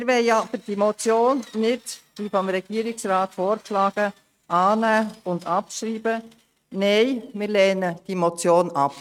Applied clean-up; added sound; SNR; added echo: neural mask model RNNoise.